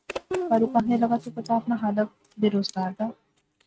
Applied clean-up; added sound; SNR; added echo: neural mask model RNNoise.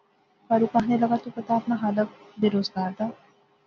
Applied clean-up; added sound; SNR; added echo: none; none; none; none.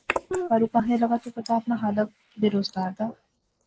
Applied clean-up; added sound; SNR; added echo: neural mask model Resemble Enhance denoiser.